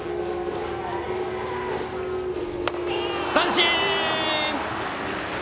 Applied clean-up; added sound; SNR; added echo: none; Wind instrument, woodwind instrument; 14 dB; none.